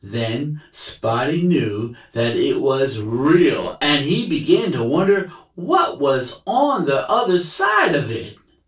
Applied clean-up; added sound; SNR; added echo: neural separator model SepFormer DNS4.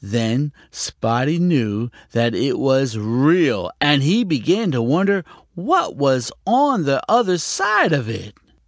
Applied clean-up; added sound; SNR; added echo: none; none; none; none.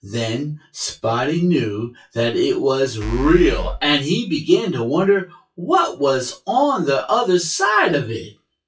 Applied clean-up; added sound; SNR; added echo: classical method WPE with log-MMSE.